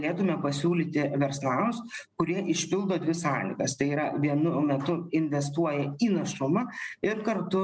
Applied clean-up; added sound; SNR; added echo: none; none; none; none.